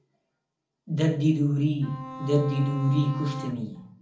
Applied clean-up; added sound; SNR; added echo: none; Bowed string instrument; 13 dB; reverberation time 0.4 s.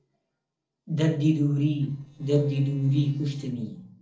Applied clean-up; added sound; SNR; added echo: neural separator model SepFormer DNS4.